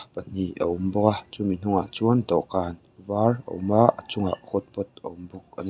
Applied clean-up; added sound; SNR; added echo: none; none; none; none.